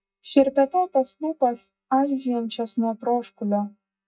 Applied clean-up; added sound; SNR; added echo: neural mask model DeepFilterNet 3.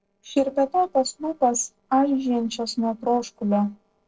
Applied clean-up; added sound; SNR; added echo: neural separator model SepFormer DNS4.